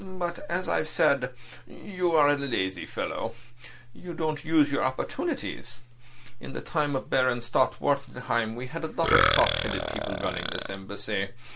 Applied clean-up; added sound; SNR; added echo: none; Burping, eructation; -1 dB; none.